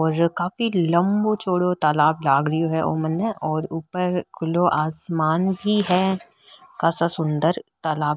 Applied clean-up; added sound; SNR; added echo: none; none; none; none.